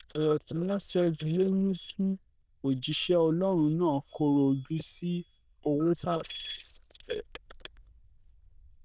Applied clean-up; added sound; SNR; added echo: neural diffusion model UNIVERSE++.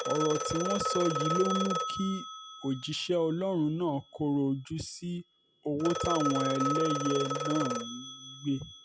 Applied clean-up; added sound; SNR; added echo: none; Telephone; 4 dB; none.